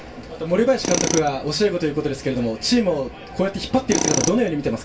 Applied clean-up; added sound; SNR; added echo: none; Tools; 8 dB; reverberation time 0.2 s.